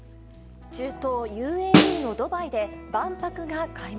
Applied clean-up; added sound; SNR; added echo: none; Snare drum; -5 dB; none.